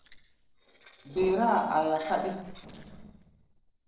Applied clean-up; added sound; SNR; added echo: neural separator model SepFormer DNS4.